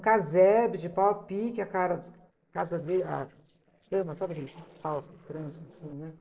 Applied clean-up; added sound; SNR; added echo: neural separator model SepFormer DNS4.